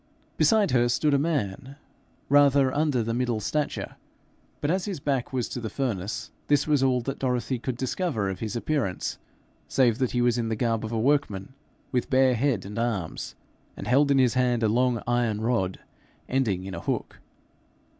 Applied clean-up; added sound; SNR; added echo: none; none; none; none.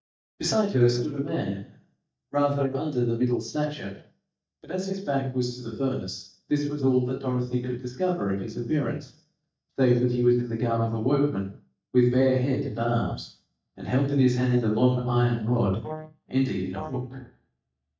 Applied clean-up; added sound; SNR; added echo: neural mask model DeepFilterNet 3.